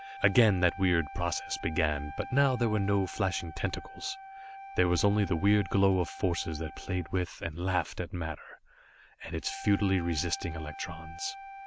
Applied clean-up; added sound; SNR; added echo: none; Wind instrument, woodwind instrument; 15 dB; none.